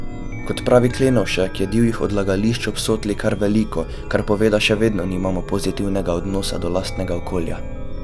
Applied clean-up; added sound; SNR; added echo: none; Chime; 7 dB; none.